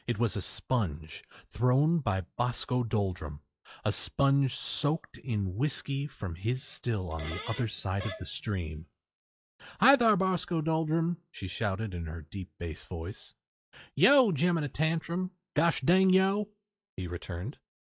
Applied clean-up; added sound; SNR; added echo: classical method log-MMSE.